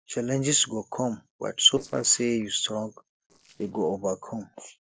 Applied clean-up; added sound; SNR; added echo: neural separator model SepFormer DNS4.